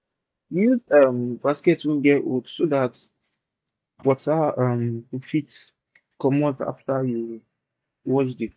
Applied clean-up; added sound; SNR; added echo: neural mask model DeepFilterNet 3.